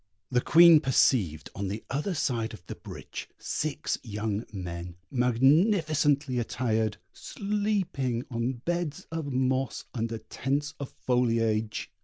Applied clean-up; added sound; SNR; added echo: none; none; none; none.